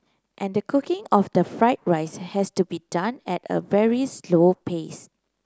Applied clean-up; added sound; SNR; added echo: none; none; none; none.